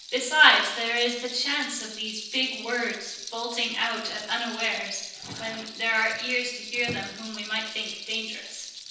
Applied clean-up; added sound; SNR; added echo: none; Rattle; 14 dB; reverberation time 0.9 s.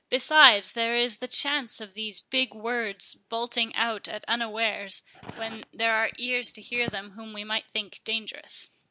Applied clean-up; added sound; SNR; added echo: none; none; none; none.